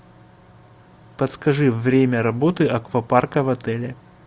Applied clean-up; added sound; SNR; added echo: none; none; none; none.